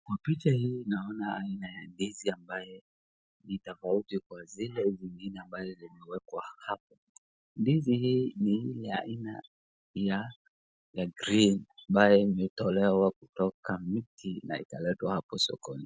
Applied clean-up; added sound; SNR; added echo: none; none; none; none.